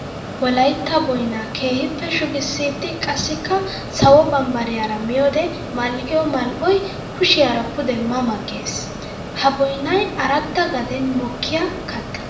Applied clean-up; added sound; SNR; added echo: none; Mechanisms; 10 dB; reverberation time 0.6 s.